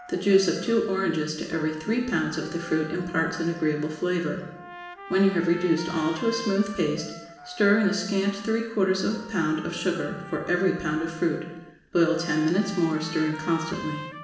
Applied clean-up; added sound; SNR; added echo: none; Trumpet; 16 dB; reverberation time 0.9 s.